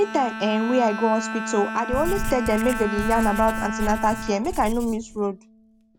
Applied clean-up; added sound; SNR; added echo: none; Bowed string instrument + Writing; 6 dB; none.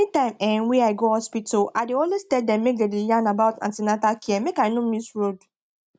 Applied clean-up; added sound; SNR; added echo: none; none; none; none.